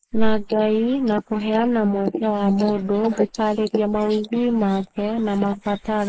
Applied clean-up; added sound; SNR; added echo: neural mask model Resemble Enhance denoiser.